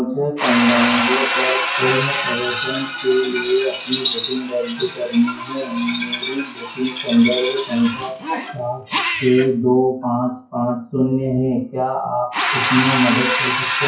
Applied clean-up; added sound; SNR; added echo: classical method WPE with log-MMSE.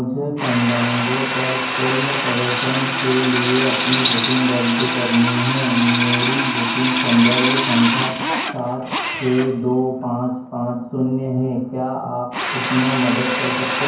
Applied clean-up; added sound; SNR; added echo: none; Drill; 2 dB; reverberation time 0.9 s.